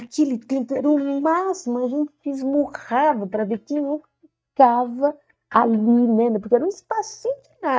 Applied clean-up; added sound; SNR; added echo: neural mask model DeepFilterNet 3.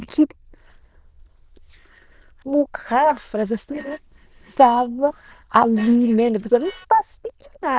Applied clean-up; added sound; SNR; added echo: neural diffusion model UNIVERSE++.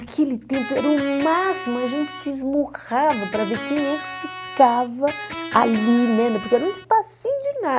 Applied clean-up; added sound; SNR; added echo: none; Electric guitar; 10 dB; none.